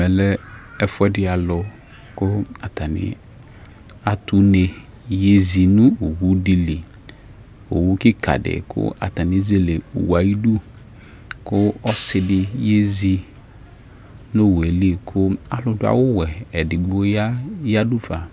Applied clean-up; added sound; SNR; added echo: none; Hi-hat; 16 dB; none.